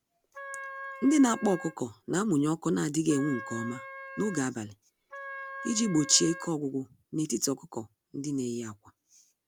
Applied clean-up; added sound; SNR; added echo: none; Wind instrument, woodwind instrument; 12 dB; none.